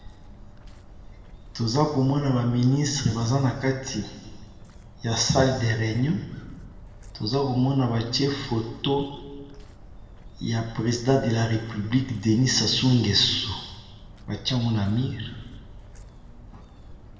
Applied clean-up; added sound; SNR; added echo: none; Walk, footsteps; 18 dB; reverberation time 1.2 s.